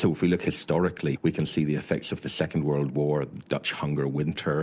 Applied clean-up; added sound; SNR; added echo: none; none; none; none.